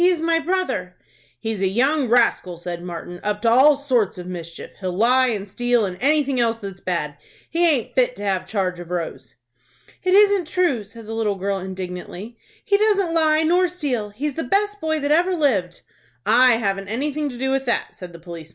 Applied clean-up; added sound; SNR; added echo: none; none; none; none.